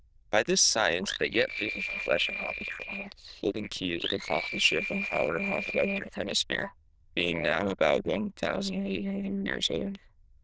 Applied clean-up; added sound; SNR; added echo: neural diffusion model UNIVERSE++.